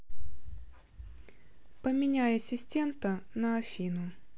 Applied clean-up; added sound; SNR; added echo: none; none; none; none.